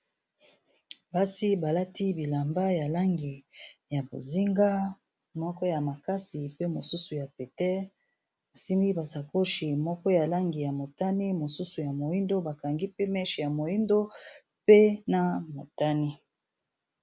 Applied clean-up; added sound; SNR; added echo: none; none; none; none.